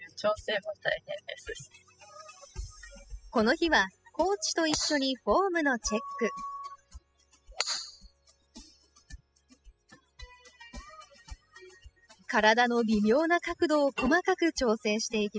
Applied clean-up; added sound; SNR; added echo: classical method spectral subtraction.